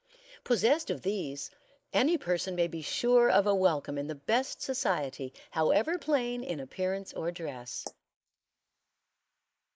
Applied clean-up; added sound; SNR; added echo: neural mask model Resemble Enhance denoiser.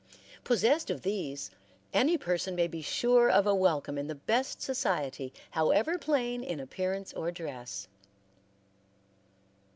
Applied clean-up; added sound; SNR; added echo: none; none; none; none.